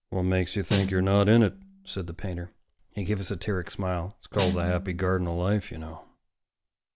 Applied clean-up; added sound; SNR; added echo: none; Snare drum; 8 dB; none.